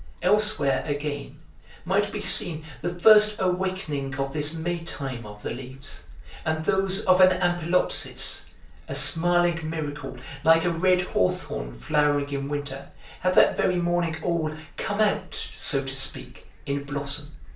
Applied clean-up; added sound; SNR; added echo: none; Gull, seagull; 16 dB; reverberation time 0.3 s.